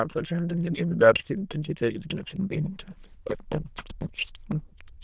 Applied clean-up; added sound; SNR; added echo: neural diffusion model UNIVERSE++.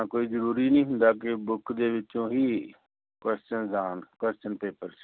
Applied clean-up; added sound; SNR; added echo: none; none; none; none.